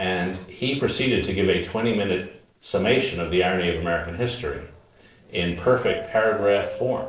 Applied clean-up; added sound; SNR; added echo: neural separator model SepFormer DNS4.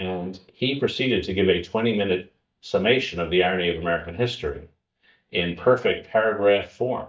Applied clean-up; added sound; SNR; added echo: neural mask model DeepFilterNet 3.